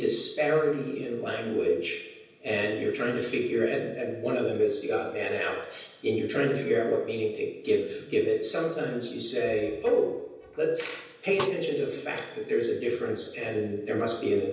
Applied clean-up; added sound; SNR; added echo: none; Snare drum; 11 dB; reverberation time 0.9 s.